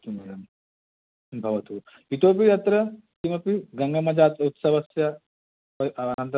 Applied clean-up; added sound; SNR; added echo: none; none; none; none.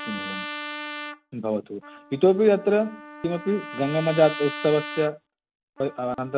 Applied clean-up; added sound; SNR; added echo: none; Trumpet; 12 dB; none.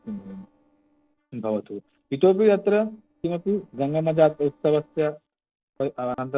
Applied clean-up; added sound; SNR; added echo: neural separator model SepFormer DNS4.